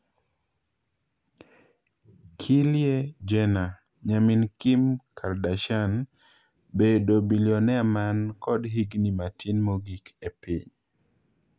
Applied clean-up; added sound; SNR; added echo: none; none; none; none.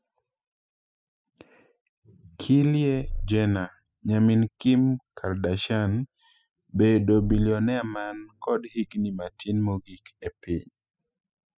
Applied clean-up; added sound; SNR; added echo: classical method spectral subtraction.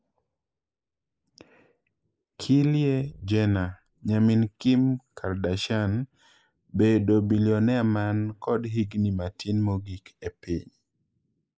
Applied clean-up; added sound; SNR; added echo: neural mask model Resemble Enhance denoiser.